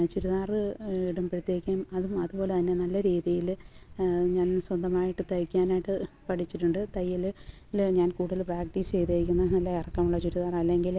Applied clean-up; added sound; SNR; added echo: none; none; none; none.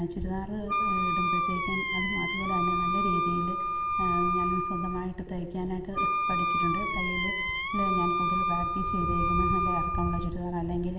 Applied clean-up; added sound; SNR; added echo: none; Wind instrument, woodwind instrument; -2 dB; reverberation time 2.2 s.